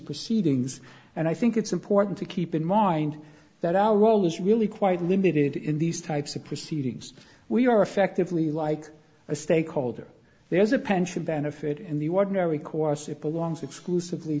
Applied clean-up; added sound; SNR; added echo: none; none; none; none.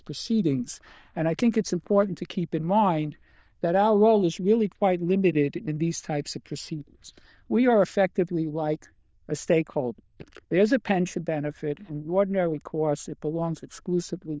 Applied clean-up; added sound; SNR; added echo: neural diffusion model UNIVERSE++.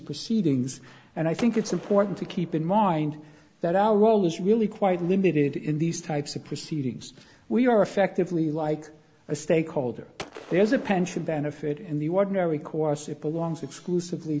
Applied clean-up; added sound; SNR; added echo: none; Gunshot, gunfire; 18 dB; none.